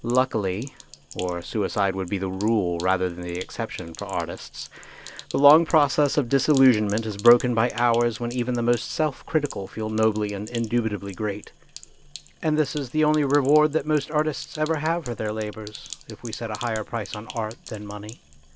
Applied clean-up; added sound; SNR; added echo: none; Sink (filling or washing); 19 dB; none.